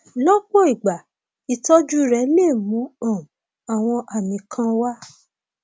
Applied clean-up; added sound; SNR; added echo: none; none; none; none.